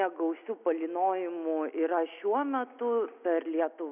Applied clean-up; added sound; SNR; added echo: none; none; none; none.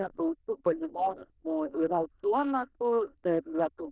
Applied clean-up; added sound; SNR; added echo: neural diffusion model UNIVERSE++.